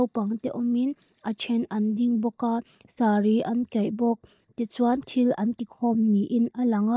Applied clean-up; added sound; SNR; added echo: neural mask model DeepFilterNet 3.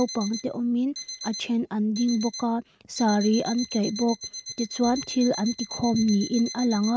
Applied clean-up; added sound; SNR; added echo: neural mask model RNNoise.